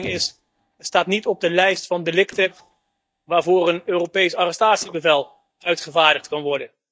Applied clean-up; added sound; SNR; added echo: neural mask model DeepFilterNet 3.